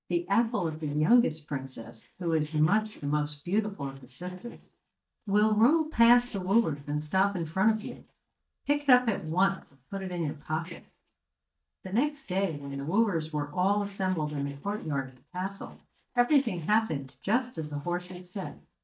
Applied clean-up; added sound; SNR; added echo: neural mask model DeepFilterNet 3.